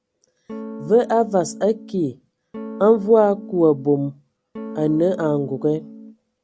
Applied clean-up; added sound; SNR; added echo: none; Electric guitar / Strum; 14 dB; none.